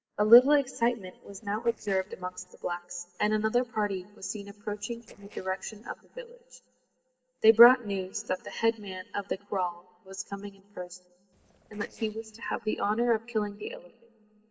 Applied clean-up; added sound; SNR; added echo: neural separator model SepFormer DNS4.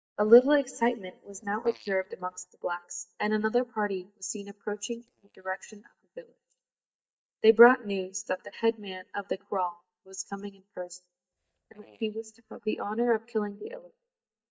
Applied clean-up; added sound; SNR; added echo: neural mask model DeepFilterNet 3.